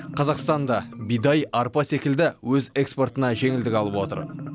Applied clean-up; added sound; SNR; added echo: none; Marimba, xylophone; 14 dB; none.